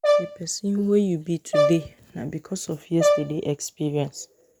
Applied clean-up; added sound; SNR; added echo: none; Brass instrument; 0 dB; none.